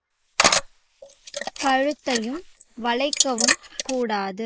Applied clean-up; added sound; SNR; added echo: neural mask model Resemble Enhance denoiser.